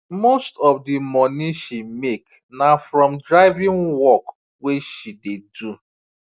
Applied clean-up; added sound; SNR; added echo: none; none; none; none.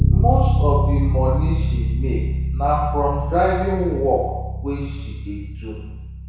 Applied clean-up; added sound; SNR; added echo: none; Bass guitar; -3 dB; reverberation time 1.1 s.